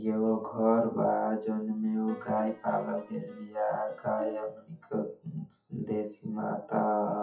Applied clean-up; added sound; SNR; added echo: classical method WPE with log-MMSE.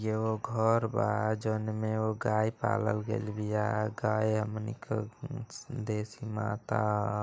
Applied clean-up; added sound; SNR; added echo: none; none; none; none.